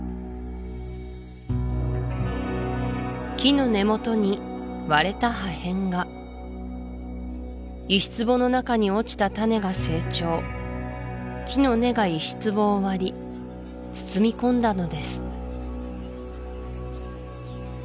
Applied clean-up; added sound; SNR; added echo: none; none; none; none.